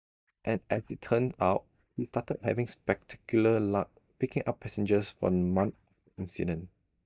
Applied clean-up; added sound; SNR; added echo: neural mask model DeepFilterNet 3.